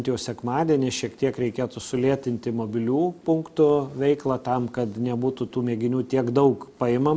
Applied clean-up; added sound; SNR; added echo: none; none; none; none.